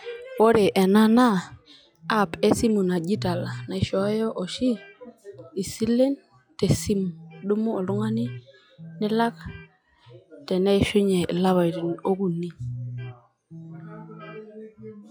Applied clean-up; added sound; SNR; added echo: classical method log-MMSE.